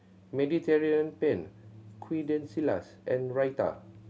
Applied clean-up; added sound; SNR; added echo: none; none; none; none.